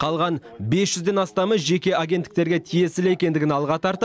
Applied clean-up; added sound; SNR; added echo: none; none; none; none.